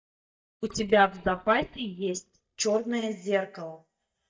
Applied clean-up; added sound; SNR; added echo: neural mask model DeepFilterNet 3.